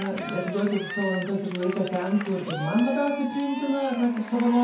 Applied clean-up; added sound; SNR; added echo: none; Cheering; 11 dB; reverberation time 0.6 s.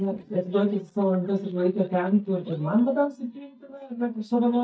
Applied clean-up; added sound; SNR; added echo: neural mask model DeepFilterNet 3.